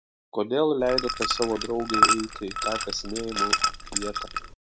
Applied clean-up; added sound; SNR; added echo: none; Liquid; -2 dB; none.